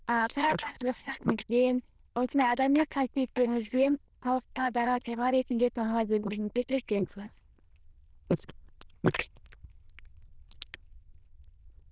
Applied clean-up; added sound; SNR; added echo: neural diffusion model UNIVERSE++.